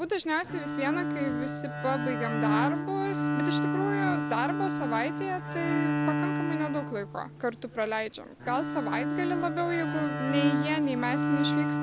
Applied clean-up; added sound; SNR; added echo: none; Bowed string instrument; -1 dB; none.